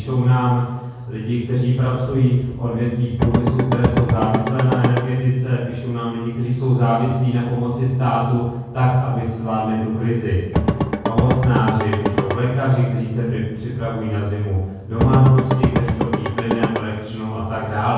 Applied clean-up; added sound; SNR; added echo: none; Drum / Drum kit; 1 dB; reverberation time 1.3 s.